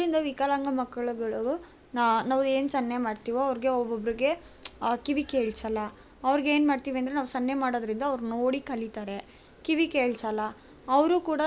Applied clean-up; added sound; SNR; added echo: none; none; none; none.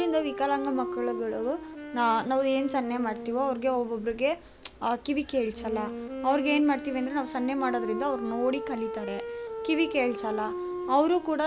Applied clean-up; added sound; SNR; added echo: none; Wind instrument, woodwind instrument; 8 dB; none.